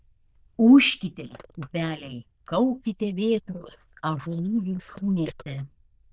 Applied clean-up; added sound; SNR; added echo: neural diffusion model UNIVERSE++.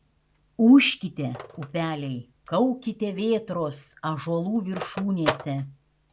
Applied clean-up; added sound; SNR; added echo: none; Telephone; 13 dB; none.